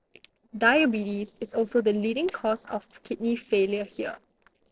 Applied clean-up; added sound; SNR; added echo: neural separator model SepFormer DNS4.